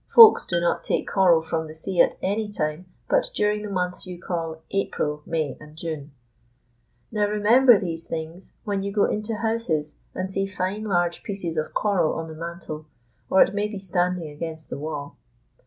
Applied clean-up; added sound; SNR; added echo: none; Tools; 20 dB; none.